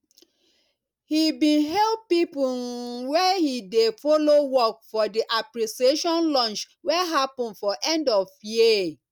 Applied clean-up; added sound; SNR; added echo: none; none; none; none.